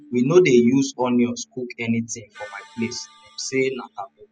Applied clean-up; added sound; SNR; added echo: classical method spectral subtraction.